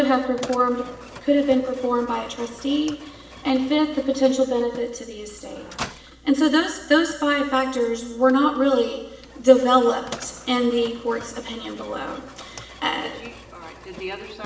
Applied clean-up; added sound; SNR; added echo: none; Mechanisms; 19 dB; reverberation time 0.8 s.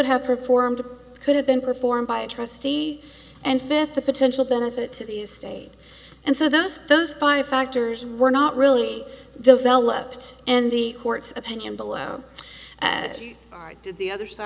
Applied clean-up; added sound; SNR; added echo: none; none; none; none.